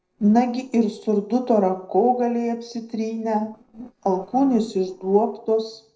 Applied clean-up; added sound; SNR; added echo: neural separator model SepFormer DNS4.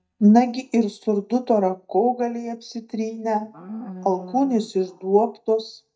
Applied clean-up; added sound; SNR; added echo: neural mask model DeepFilterNet 3.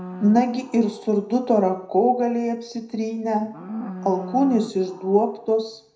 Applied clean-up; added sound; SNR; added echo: none; Livestock, farm animals, working animals; 16 dB; reverberation time 0.4 s.